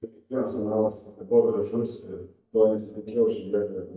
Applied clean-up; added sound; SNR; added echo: neural mask model DeepFilterNet 3.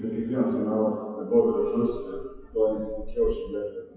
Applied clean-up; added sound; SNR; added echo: classical method WPE with log-MMSE.